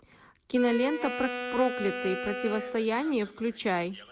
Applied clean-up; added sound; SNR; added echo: none; Wind instrument, woodwind instrument; 7 dB; none.